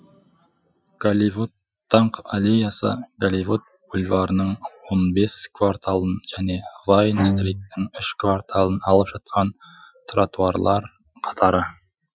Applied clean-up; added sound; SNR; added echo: classical method Wiener filter.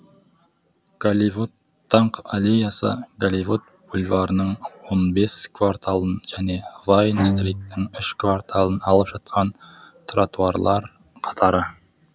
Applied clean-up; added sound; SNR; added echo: none; Bowed string instrument; 4 dB; none.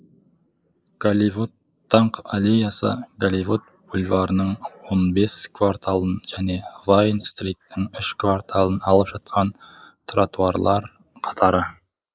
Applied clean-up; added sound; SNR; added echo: neural mask model Resemble Enhance denoiser.